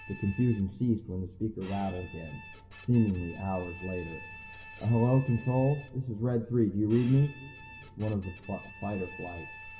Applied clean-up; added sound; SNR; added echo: none; Bowed string instrument; 19 dB; reverberation time 2.4 s.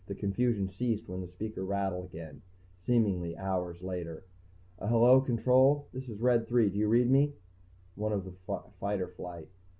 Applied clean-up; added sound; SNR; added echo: none; none; none; none.